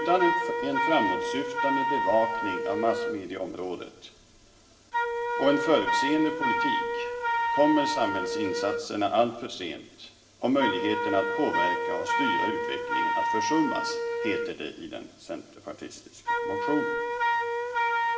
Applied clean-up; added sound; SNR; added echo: none; Wind instrument, woodwind instrument; -1 dB; reverberation time 0.7 s.